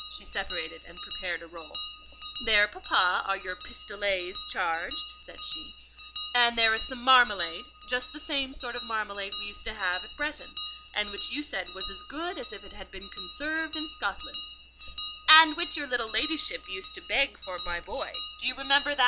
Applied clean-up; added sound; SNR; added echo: none; Bell; 11 dB; none.